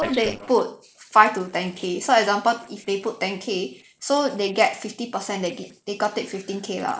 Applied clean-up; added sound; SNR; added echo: neural separator model SepFormer DNS4.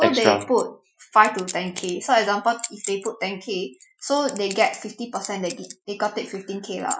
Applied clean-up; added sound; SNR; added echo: classical method Wiener filter.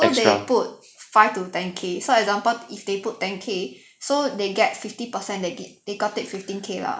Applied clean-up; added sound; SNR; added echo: none; none; none; none.